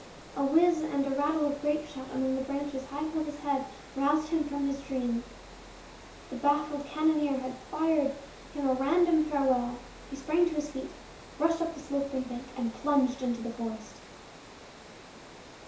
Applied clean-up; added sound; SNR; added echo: none; Water; 17 dB; reverberation time 0.7 s.